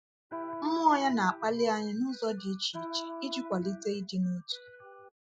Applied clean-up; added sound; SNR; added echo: classical method Wiener filter.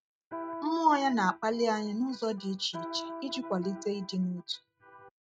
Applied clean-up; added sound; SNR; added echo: neural mask model RNNoise.